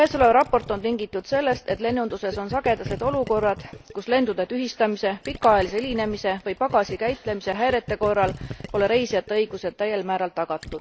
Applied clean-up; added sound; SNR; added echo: none; Gurgling; 15 dB; none.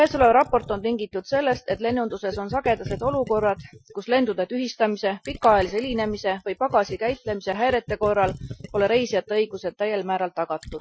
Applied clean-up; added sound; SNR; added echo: classical method Wiener filter.